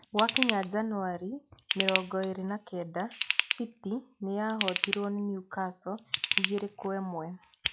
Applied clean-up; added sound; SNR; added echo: classical method log-MMSE.